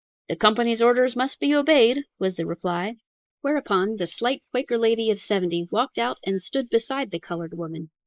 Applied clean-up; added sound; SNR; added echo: neural mask model Resemble Enhance denoiser.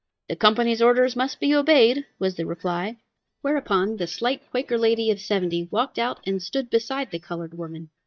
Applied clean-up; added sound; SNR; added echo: neural mask model DeepFilterNet 3.